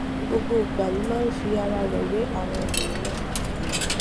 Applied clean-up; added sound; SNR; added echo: none; Coin (dropping); -1 dB; none.